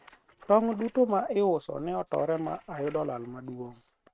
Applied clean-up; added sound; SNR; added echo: neural mask model RNNoise.